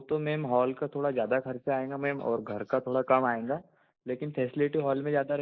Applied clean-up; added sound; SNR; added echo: neural mask model Resemble Enhance denoiser.